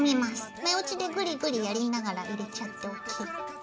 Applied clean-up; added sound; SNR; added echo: none; none; none; none.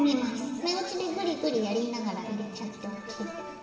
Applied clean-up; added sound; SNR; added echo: none; none; none; reverberation time 1.8 s.